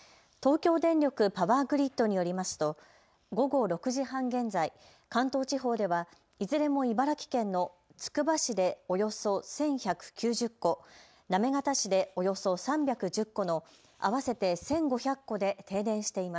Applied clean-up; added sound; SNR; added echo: none; none; none; none.